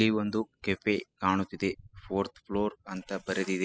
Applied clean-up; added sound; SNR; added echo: classical method spectral subtraction.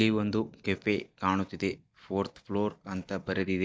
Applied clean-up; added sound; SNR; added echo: neural mask model DeepFilterNet 3.